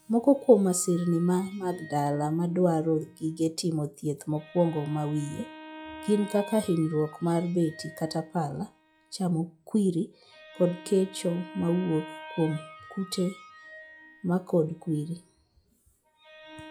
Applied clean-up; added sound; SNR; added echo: classical method log-MMSE.